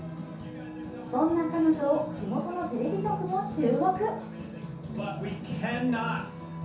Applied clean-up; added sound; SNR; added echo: none; none; none; reverberation time 0.6 s.